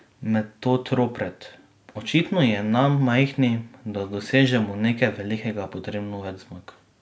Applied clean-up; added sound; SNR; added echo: none; none; none; none.